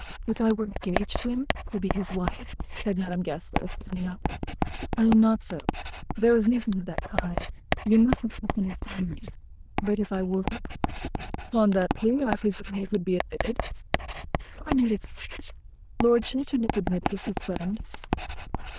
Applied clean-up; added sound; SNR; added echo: neural diffusion model UNIVERSE++.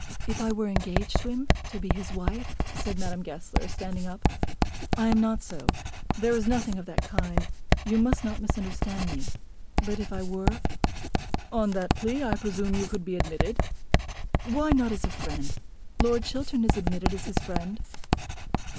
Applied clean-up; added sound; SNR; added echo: none; Writing; -2 dB; none.